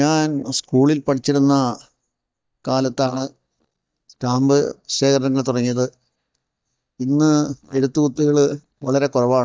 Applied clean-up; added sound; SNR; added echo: neural mask model DeepFilterNet 3.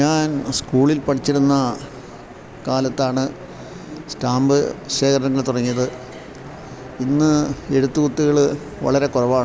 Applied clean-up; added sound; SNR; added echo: none; none; none; none.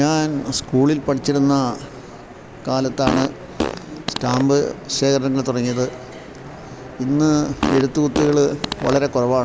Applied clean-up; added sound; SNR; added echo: none; Fart; 6 dB; none.